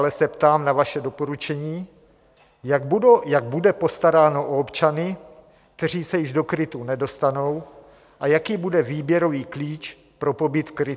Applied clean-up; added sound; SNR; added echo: none; none; none; none.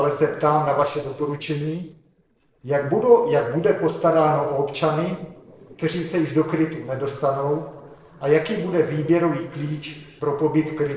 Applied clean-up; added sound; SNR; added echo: neural separator model SepFormer DNS4.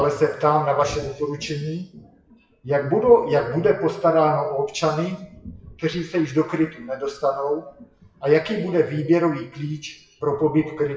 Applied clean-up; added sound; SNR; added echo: classical method WPE with log-MMSE.